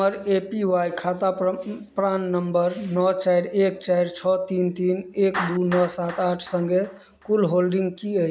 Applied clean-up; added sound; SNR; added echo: none; Clapping; 18 dB; none.